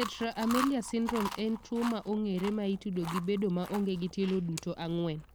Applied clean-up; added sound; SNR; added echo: none; Chewing, mastication; 10 dB; none.